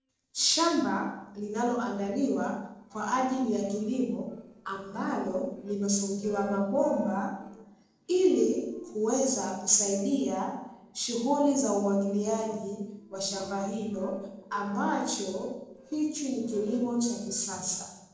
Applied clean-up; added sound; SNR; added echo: neural separator model SepFormer DNS4.